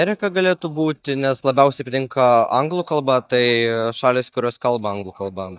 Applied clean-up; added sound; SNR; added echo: neural mask model DeepFilterNet 3.